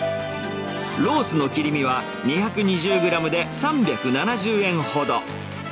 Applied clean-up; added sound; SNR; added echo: none; Marimba, xylophone; 13 dB; none.